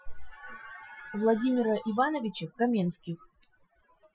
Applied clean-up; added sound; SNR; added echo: classical method Wiener filter.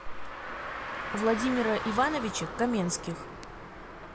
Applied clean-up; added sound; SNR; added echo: none; Car; 6 dB; none.